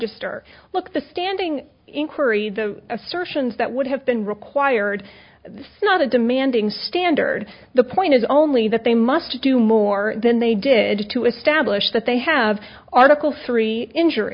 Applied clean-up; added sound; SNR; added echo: none; none; none; none.